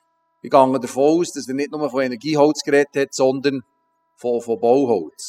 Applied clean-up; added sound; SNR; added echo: classical method spectral subtraction.